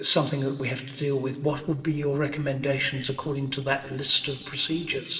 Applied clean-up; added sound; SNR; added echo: neural separator model SepFormer DNS4.